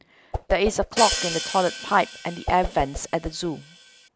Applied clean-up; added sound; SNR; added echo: none; Hi-hat + Whoosh, swoosh, swish; 6 dB; none.